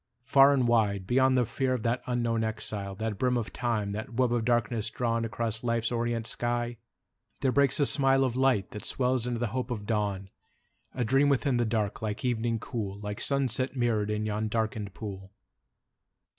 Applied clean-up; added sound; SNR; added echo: none; none; none; none.